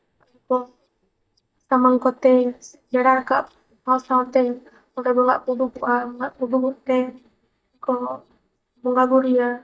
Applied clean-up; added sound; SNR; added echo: neural mask model DeepFilterNet 3.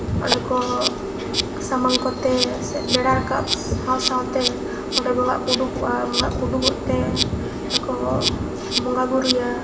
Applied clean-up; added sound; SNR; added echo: none; Insect; 2 dB; reverberation time 1.0 s.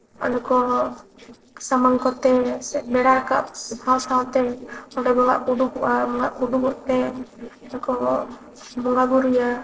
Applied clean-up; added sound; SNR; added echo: neural separator model SepFormer DNS4.